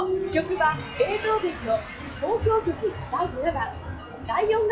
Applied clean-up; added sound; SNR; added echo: classical method log-MMSE.